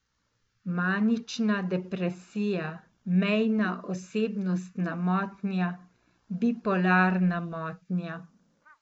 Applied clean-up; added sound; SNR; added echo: neural mask model Resemble Enhance denoiser.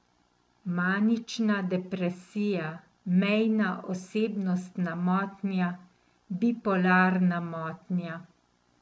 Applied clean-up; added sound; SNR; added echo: none; none; none; none.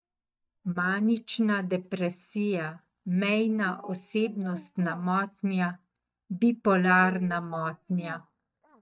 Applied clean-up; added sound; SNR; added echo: neural mask model DeepFilterNet 3.